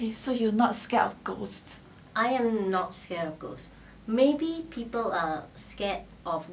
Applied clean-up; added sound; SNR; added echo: none; none; none; none.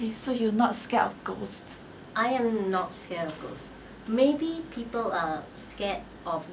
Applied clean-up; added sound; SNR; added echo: none; Mechanisms; 18 dB; none.